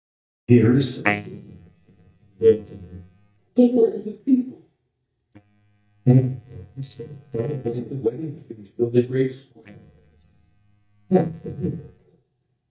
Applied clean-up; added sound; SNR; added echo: neural mask model DeepFilterNet 3.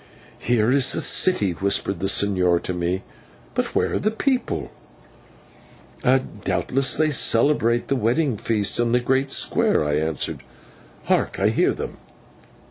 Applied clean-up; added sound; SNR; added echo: none; none; none; none.